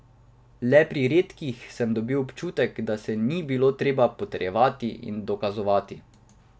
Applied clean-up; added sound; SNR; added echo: none; none; none; none.